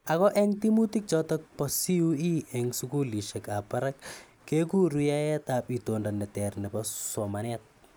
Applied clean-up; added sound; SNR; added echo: none; none; none; none.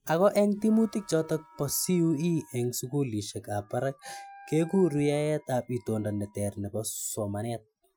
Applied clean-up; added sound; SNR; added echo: classical method Wiener filter.